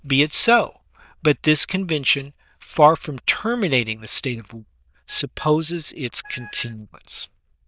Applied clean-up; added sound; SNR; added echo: neural diffusion model UNIVERSE++.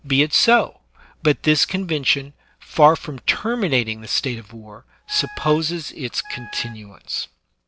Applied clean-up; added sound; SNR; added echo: none; Wind instrument, woodwind instrument; 18 dB; none.